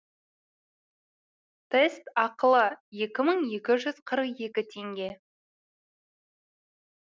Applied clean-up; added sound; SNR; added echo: none; none; none; none.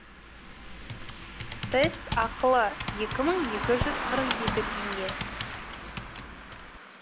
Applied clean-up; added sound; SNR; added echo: none; Car passing by + Computer keyboard; 3 dB; none.